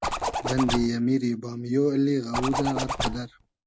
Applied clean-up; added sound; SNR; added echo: none; Zipper (clothing); 4 dB; none.